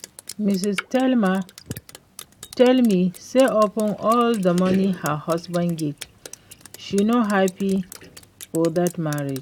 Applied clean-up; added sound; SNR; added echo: none; Drip; 17 dB; none.